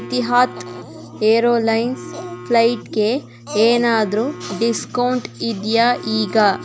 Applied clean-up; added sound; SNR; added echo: none; Brass instrument + Telephone; 16 dB; none.